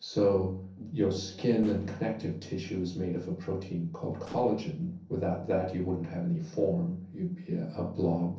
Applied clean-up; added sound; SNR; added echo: neural separator model SepFormer DNS4.